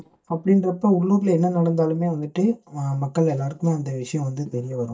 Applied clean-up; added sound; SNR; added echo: neural mask model DeepFilterNet 3.